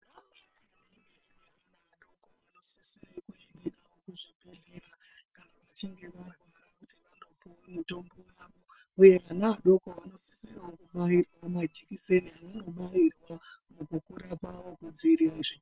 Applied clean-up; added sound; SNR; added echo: neural separator model SepFormer WHAM!.